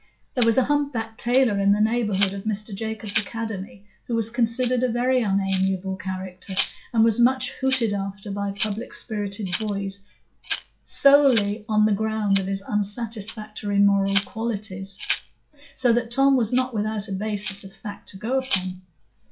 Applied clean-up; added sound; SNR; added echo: classical method log-MMSE.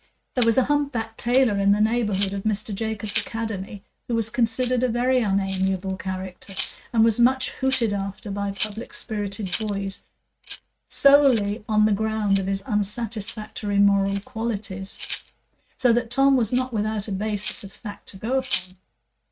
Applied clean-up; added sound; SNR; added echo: neural mask model RNNoise.